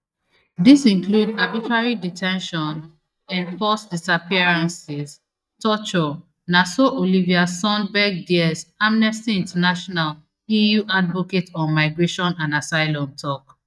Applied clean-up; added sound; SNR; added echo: neural mask model DeepFilterNet 3.